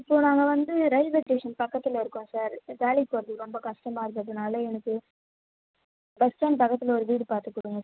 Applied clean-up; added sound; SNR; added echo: none; none; none; none.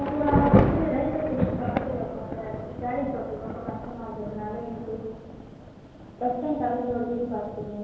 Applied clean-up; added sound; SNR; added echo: none; Thunder / Rain; 0 dB; reverberation time 1.2 s.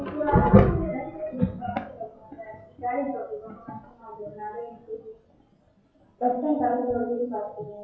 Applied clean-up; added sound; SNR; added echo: classical method WPE with log-MMSE.